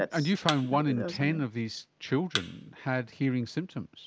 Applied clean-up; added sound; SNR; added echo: none; Thump, thud; 9 dB; none.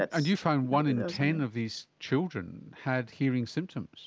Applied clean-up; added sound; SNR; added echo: none; none; none; none.